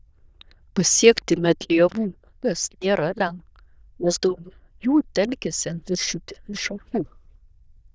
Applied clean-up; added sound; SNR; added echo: neural diffusion model UNIVERSE++.